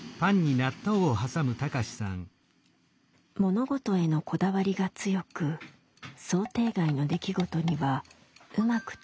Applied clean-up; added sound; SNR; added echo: none; Tap / Percussion; 18 dB; none.